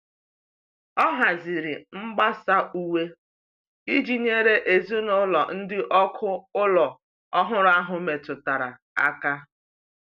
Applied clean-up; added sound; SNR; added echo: none; none; none; none.